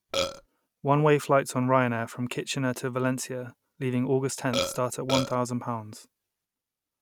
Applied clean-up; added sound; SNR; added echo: none; Burping, eructation; 2 dB; none.